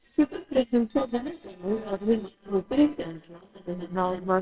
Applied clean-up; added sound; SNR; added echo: neural separator model SepFormer WHAMR!.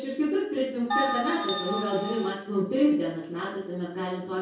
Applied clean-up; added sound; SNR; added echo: none; Bell; 2 dB; reverberation time 0.6 s.